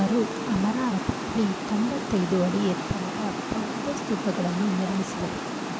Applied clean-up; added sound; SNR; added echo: none; Water; 4 dB; none.